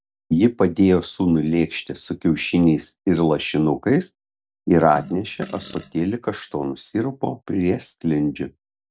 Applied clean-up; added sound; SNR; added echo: none; Fart; 17 dB; none.